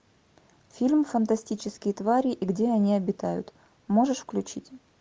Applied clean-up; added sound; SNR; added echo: none; none; none; none.